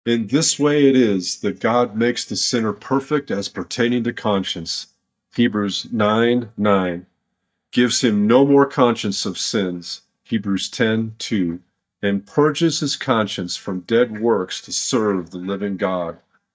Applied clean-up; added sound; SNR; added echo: neural mask model DeepFilterNet 3.